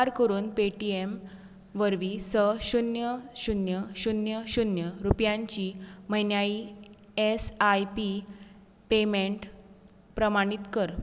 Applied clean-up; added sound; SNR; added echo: none; none; none; none.